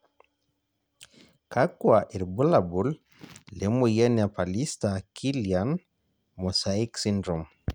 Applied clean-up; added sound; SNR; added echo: none; none; none; none.